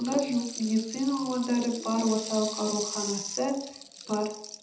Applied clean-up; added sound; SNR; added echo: none; Rattle (instrument); 10 dB; reverberation time 1.2 s.